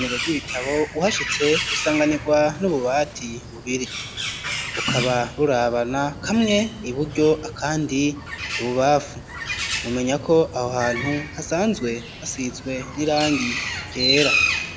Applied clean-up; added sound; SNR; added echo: none; Bird; 6 dB; none.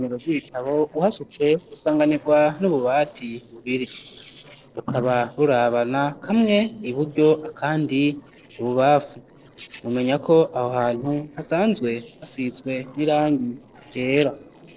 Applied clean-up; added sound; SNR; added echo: neural separator model SepFormer DNS4.